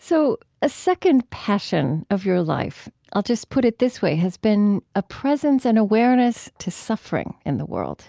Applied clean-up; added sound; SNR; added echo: none; none; none; none.